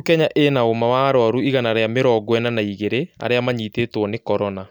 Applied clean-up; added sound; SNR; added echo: none; none; none; none.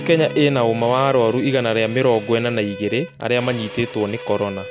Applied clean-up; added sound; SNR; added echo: none; Bowed string instrument + Acoustic guitar / Strum; 13 dB; none.